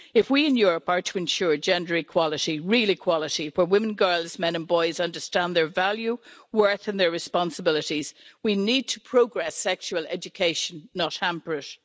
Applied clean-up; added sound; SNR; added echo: none; none; none; none.